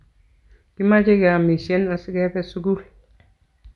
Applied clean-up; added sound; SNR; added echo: none; none; none; none.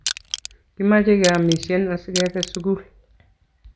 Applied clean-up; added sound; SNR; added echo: none; Crushing; 7 dB; none.